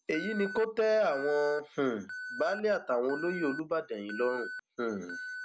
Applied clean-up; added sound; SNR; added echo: none; Alarm; 11 dB; none.